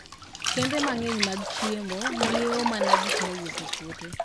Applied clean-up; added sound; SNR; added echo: none; Bathtub (filling or washing); -2 dB; none.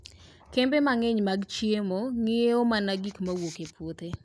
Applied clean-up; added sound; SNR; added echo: none; none; none; none.